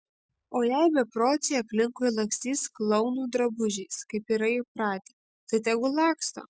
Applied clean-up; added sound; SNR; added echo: none; none; none; none.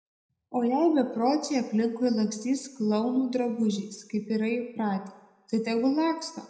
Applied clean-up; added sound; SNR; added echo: none; none; none; reverberation time 0.7 s.